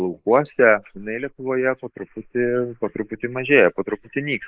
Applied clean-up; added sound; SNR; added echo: neural mask model Resemble Enhance denoiser.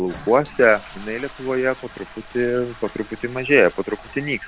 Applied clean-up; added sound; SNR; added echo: none; Toilet flush; 19 dB; none.